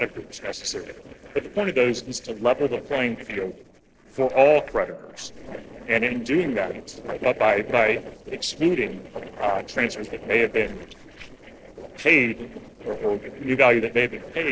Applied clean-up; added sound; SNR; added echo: neural separator model SepFormer DNS4.